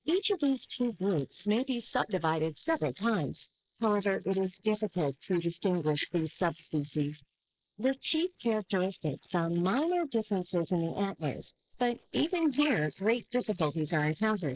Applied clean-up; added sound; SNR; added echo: neural mask model Resemble Enhance denoiser.